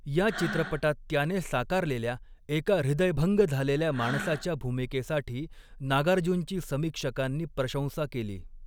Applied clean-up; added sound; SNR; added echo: none; Breathing; 13 dB; none.